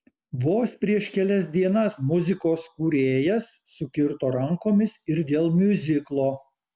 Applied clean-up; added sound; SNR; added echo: none; none; none; none.